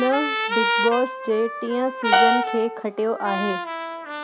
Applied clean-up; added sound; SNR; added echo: none; Trumpet + Piano; 0 dB; none.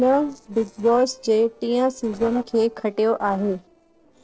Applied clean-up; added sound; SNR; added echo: neural separator model SepFormer DNS4.